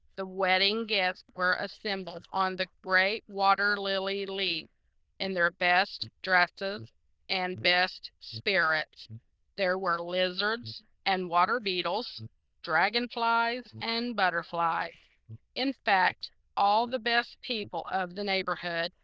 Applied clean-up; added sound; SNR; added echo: neural diffusion model UNIVERSE++.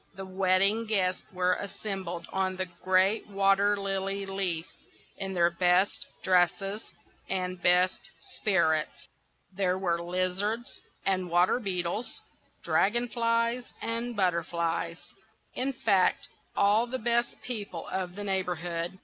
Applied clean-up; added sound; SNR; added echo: none; none; none; none.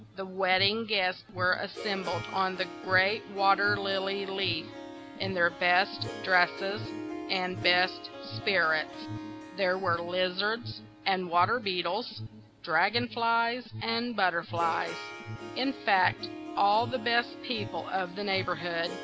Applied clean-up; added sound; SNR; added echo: none; Harp + Alarm; 12 dB; none.